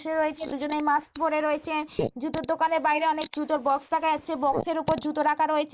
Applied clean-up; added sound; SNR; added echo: neural mask model Resemble Enhance denoiser.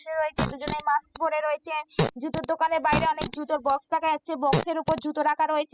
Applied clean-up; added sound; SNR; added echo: classical method spectral subtraction.